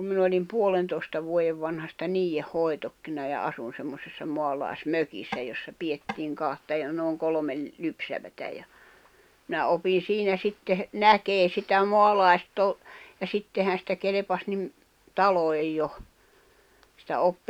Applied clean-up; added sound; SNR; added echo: none; Tap / Wood; 13 dB; none.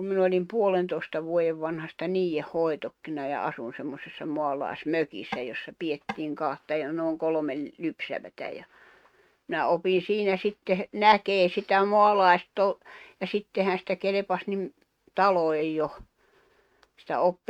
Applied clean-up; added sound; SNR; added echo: neural mask model RNNoise.